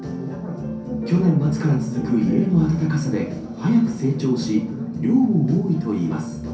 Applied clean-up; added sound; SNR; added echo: none; none; none; reverberation time 0.6 s.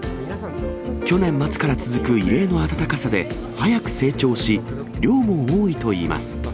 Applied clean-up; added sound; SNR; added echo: none; none; none; none.